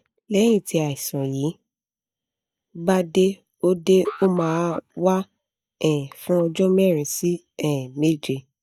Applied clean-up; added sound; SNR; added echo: neural mask model DeepFilterNet 3.